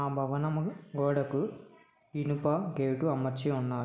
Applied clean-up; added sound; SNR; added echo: none; none; none; none.